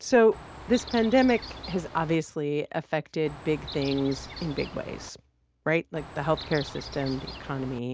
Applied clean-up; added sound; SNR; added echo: none; Chirp, tweet; 14 dB; none.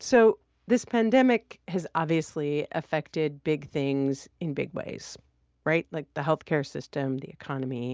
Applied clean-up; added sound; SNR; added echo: none; none; none; none.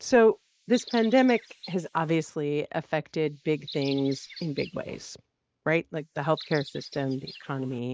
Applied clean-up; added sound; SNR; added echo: neural mask model Resemble Enhance denoiser.